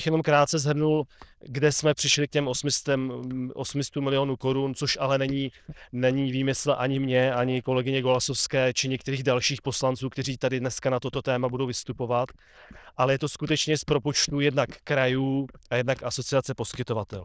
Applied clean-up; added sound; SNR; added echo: neural diffusion model UNIVERSE++.